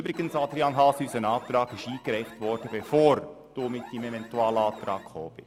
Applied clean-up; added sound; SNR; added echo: none; Alarm; 18 dB; none.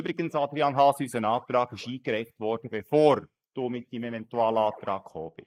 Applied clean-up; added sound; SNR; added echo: neural mask model Resemble Enhance denoiser.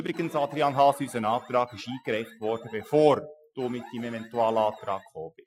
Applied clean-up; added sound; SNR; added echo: classical method Wiener filter.